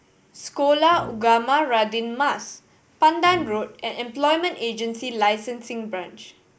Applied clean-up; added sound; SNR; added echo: none; Brass instrument; 19 dB; none.